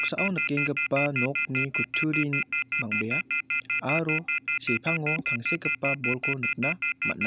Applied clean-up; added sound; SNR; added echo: none; Telephone; -3 dB; none.